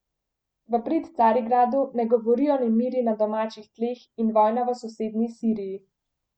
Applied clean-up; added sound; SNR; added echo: none; none; none; none.